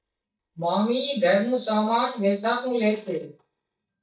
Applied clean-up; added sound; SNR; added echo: neural mask model DeepFilterNet 3.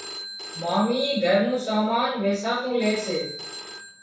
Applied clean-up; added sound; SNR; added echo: none; Telephone; 14 dB; reverberation time 0.6 s.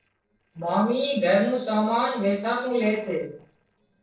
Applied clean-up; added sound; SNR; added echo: neural separator model SepFormer DNS4.